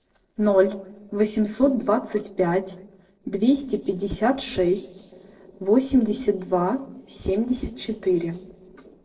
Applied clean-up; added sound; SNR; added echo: neural separator model SepFormer DNS4.